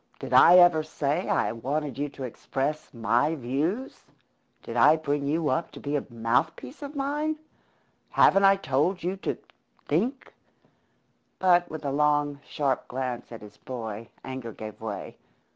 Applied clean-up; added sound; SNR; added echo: none; none; none; none.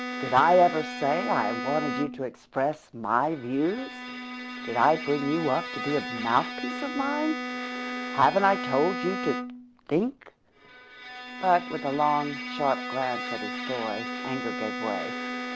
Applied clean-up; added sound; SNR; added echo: none; Bowed string instrument; 7 dB; none.